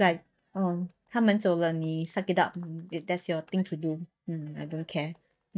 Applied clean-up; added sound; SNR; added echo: neural mask model DeepFilterNet 3.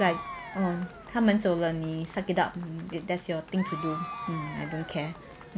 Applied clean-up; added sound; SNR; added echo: none; Applause / Crowd / Cheering; 12 dB; none.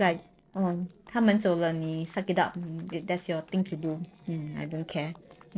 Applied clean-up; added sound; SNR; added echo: neural separator model SepFormer DNS4.